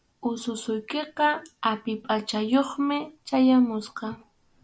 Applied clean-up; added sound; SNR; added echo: none; none; none; none.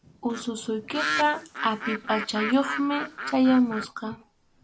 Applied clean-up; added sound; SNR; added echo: none; Bird; 7 dB; none.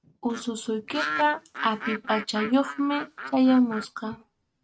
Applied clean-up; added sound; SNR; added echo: neural mask model RNNoise.